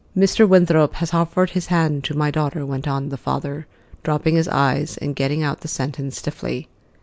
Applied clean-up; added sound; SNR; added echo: none; none; none; none.